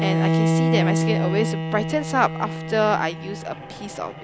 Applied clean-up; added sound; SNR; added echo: none; Bowed string instrument; -2 dB; none.